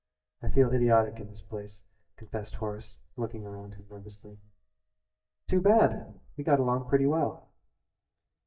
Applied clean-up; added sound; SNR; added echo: neural mask model DeepFilterNet 3.